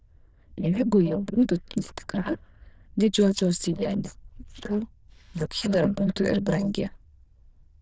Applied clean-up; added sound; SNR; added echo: neural diffusion model UNIVERSE++.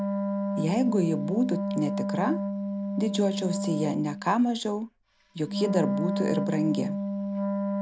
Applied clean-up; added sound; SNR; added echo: none; Wind instrument, woodwind instrument; 1 dB; none.